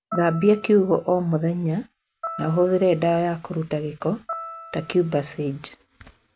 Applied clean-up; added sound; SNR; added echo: none; Piano; 16 dB; none.